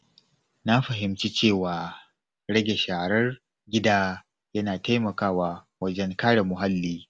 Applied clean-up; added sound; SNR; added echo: none; none; none; none.